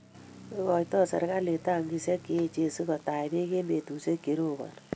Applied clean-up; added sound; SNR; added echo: none; none; none; none.